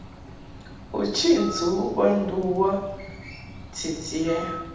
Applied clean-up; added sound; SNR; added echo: none; Bird; 13 dB; reverberation time 0.8 s.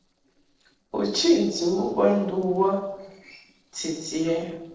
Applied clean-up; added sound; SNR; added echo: neural separator model SepFormer DNS4.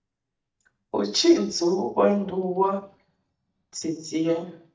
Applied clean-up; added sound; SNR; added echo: neural mask model DeepFilterNet 3.